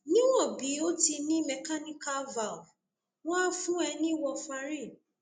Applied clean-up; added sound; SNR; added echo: none; none; none; none.